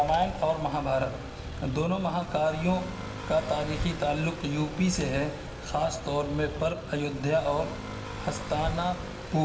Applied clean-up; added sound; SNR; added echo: none; Motorcycle / Accelerating, revving, vroom; 8 dB; reverberation time 2.6 s.